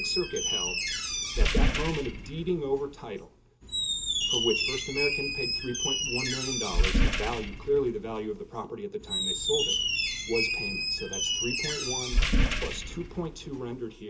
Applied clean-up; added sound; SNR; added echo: none; Squeak; -5 dB; reverberation time 0.2 s.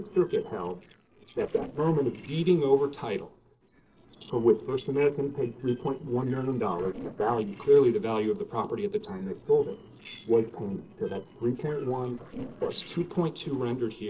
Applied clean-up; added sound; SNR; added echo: neural separator model SepFormer DNS4.